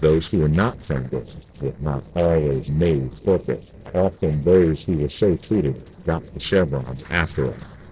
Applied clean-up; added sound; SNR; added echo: neural separator model SepFormer DNS4.